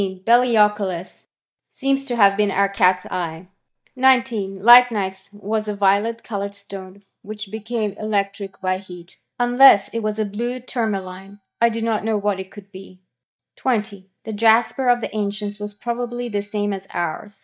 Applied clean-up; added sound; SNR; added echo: neural mask model DeepFilterNet 3.